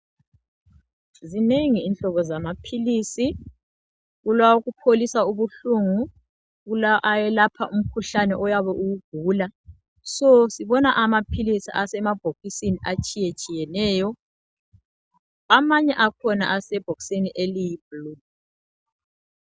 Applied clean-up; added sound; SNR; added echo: none; none; none; none.